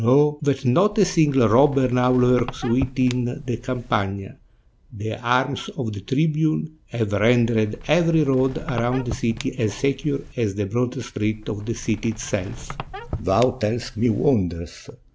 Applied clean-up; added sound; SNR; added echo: none; Squeak; 14 dB; none.